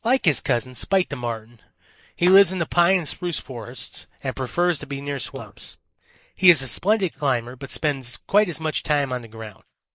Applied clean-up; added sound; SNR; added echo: neural mask model Resemble Enhance denoiser.